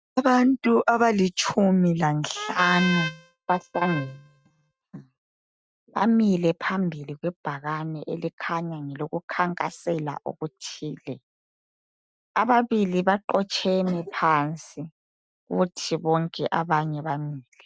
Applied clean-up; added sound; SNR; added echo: neural mask model RNNoise.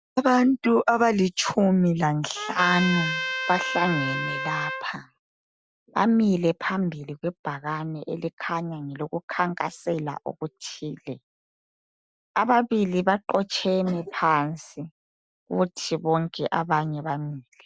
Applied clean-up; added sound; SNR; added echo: none; Trumpet; 4 dB; none.